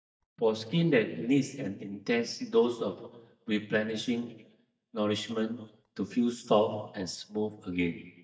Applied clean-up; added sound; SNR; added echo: neural mask model DeepFilterNet 3.